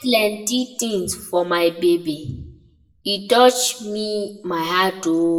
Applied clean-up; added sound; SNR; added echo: none; none; none; reverberation time 0.6 s.